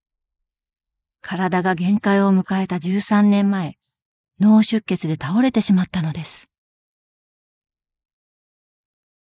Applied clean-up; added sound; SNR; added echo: neural mask model Resemble Enhance denoiser.